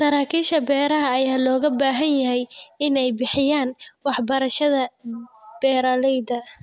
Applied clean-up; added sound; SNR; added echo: none; none; none; none.